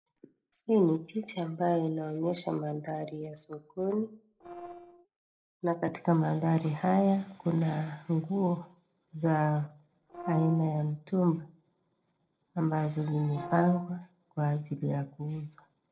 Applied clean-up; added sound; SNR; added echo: neural separator model SepFormer DNS4.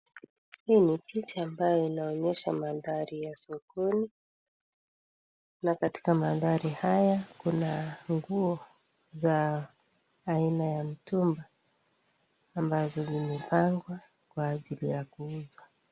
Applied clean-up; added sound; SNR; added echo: none; none; none; none.